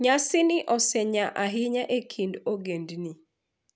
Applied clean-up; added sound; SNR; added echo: none; none; none; none.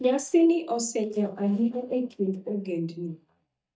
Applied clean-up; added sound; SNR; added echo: neural mask model DeepFilterNet 3.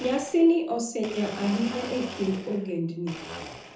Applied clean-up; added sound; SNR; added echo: none; Domestic sounds, home sounds; 13 dB; reverberation time 0.5 s.